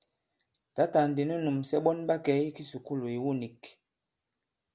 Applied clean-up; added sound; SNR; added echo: none; none; none; none.